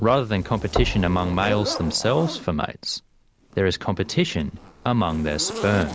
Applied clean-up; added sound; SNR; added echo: none; Zipper (clothing) + Knock; 9 dB; none.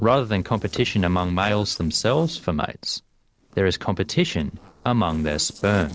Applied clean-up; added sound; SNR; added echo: neural separator model SepFormer DNS4.